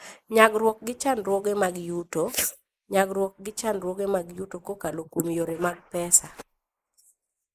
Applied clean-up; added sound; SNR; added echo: neural mask model Resemble Enhance denoiser.